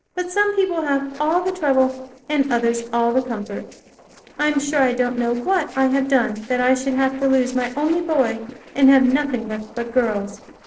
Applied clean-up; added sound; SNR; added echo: neural separator model SepFormer DNS4.